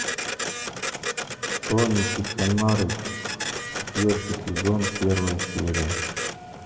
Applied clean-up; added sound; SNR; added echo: none; Printer; 4 dB; reverberation time 1.2 s.